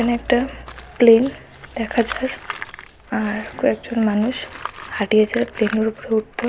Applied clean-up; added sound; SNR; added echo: none; Tools; 16 dB; none.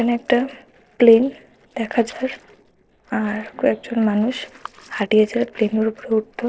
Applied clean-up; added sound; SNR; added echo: neural separator model SepFormer DNS4.